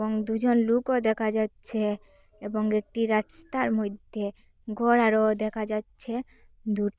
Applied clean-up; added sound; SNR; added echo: neural diffusion model UNIVERSE++.